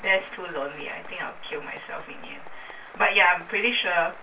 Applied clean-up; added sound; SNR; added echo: none; Applause; 19 dB; reverberation time 0.2 s.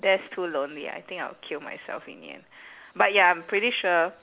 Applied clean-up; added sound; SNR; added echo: none; none; none; none.